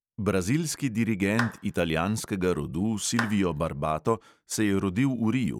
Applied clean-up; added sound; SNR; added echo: none; Clapping; 12 dB; none.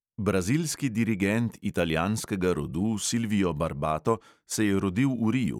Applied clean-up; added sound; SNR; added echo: none; none; none; none.